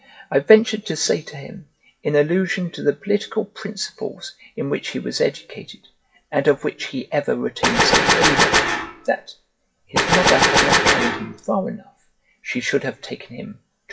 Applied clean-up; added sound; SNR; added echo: classical method WPE with log-MMSE.